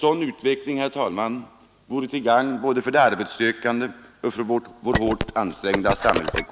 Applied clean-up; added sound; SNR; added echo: none; Telephone; 3 dB; none.